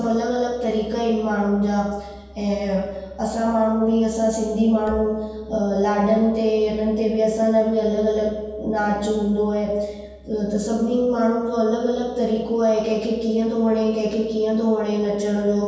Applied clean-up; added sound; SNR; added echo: none; Marimba, xylophone; 16 dB; reverberation time 1.2 s.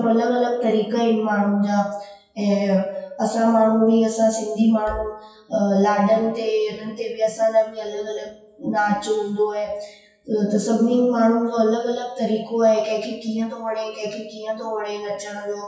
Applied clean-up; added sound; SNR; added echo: classical method WPE with log-MMSE.